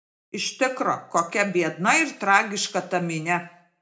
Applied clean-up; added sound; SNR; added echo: none; none; none; reverberation time 0.3 s.